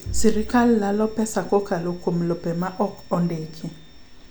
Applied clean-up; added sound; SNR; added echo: none; Bowed string instrument; 16 dB; none.